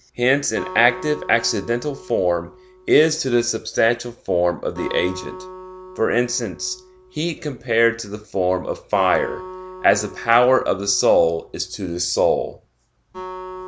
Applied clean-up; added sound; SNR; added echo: none; Acoustic guitar; 16 dB; none.